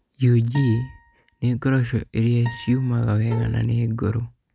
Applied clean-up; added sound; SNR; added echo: none; Acoustic guitar + Bowed string instrument; 20 dB; none.